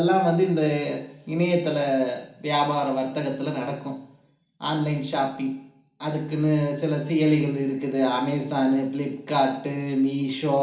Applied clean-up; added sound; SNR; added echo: none; none; none; reverberation time 0.4 s.